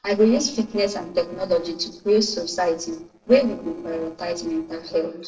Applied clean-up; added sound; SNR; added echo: neural separator model SepFormer DNS4.